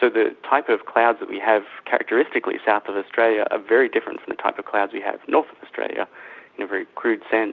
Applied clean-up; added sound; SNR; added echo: none; none; none; none.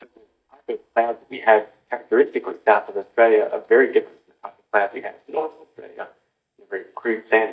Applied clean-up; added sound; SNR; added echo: neural mask model DeepFilterNet 3.